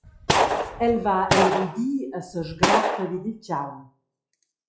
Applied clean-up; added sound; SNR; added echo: classical method log-MMSE.